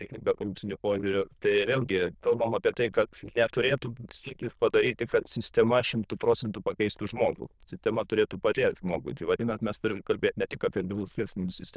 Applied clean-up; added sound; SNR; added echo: neural diffusion model UNIVERSE++.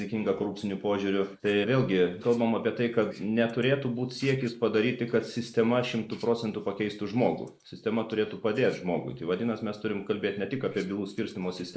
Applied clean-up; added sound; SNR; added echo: neural mask model Resemble Enhance denoiser.